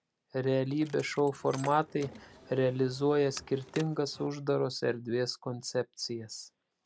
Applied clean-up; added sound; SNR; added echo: none; Car; 18 dB; none.